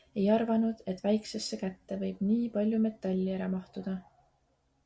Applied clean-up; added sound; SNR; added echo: none; none; none; none.